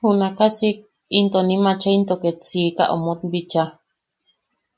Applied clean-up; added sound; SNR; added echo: none; none; none; none.